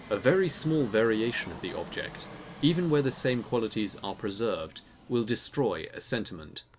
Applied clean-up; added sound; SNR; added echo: none; Fixed-wing aircraft, airplane; 18 dB; none.